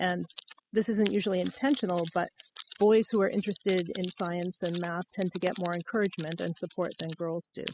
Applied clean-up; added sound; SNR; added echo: classical method spectral subtraction.